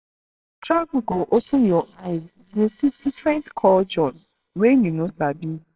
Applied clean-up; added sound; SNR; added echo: neural separator model SepFormer WHAMR!.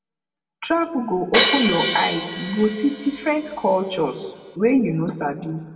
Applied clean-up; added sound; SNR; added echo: none; Crash cymbal; 3 dB; reverberation time 1.1 s.